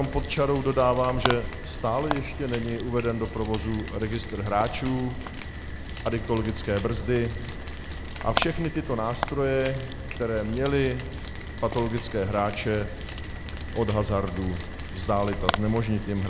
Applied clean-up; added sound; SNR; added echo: none; Rain; 5 dB; none.